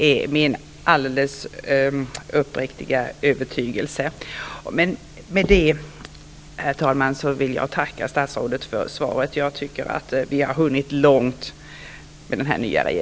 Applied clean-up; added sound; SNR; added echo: none; none; none; none.